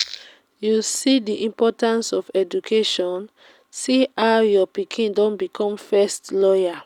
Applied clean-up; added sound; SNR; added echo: none; none; none; none.